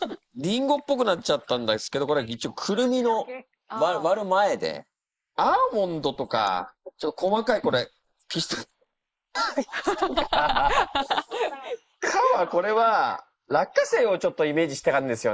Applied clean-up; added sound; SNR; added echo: neural mask model Resemble Enhance denoiser.